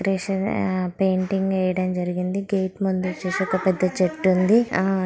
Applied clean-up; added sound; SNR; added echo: none; none; none; none.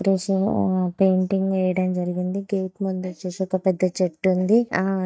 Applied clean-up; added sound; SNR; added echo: neural mask model DeepFilterNet 3.